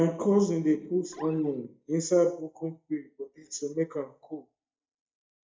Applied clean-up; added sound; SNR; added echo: neural mask model DeepFilterNet 3.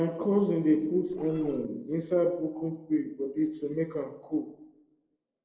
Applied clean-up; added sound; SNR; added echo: neural separator model SepFormer DNS4.